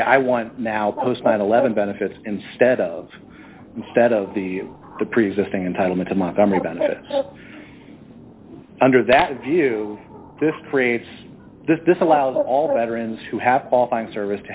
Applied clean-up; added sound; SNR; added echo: none; Bird; 11 dB; none.